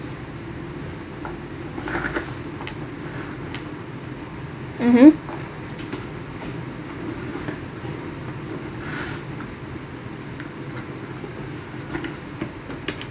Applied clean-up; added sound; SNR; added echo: none; none; none; none.